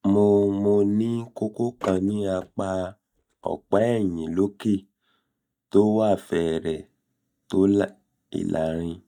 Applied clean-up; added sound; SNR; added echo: neural mask model DeepFilterNet 3.